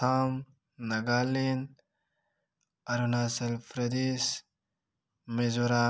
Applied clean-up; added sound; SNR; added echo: none; none; none; none.